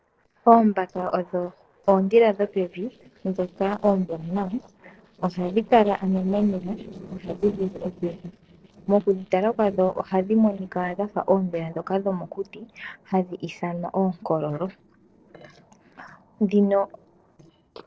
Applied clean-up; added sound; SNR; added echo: neural separator model SepFormer DNS4.